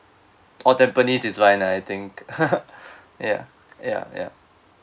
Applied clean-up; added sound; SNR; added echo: none; none; none; none.